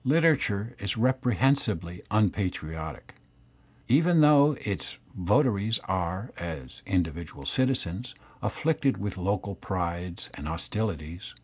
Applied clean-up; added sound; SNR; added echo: none; none; none; none.